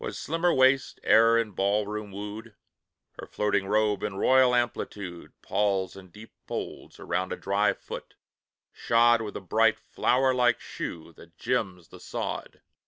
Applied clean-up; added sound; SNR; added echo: none; none; none; none.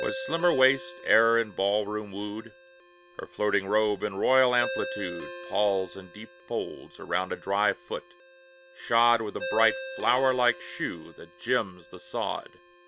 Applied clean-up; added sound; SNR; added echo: none; Ringtone; 13 dB; none.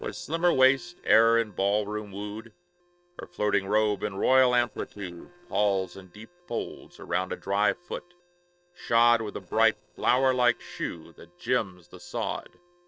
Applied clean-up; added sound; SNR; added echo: neural separator model SepFormer DNS4.